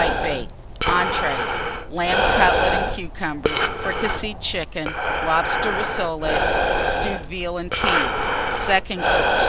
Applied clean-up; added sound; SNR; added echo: none; Breathing; -3 dB; none.